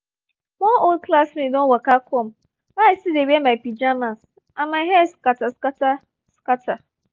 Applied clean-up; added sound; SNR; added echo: none; none; none; none.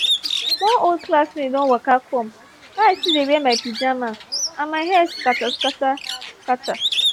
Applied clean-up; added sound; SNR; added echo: none; Bird; 6 dB; none.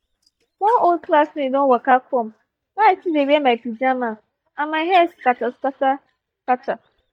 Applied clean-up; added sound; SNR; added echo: neural mask model DeepFilterNet 3.